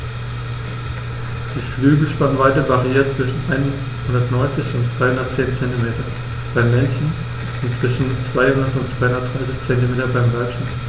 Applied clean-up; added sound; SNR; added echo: none; Drum kit; 19 dB; none.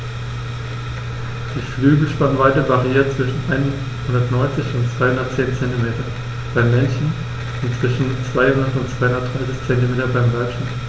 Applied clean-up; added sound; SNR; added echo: none; none; none; none.